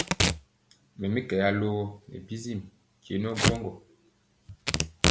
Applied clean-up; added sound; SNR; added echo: none; Packing tape, duct tape / Tearing; -1 dB; none.